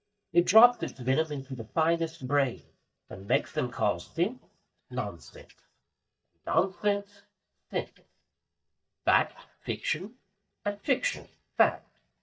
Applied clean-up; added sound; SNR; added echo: neural mask model DeepFilterNet 3.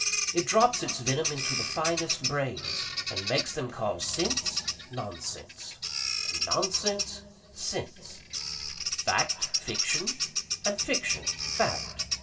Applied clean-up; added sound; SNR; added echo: none; Bird vocalization, bird call, bird song; 0 dB; reverberation time 2.4 s.